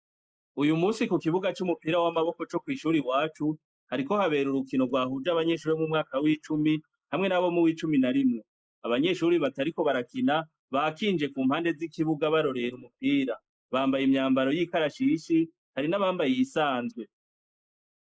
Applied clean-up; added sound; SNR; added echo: neural mask model Resemble Enhance denoiser.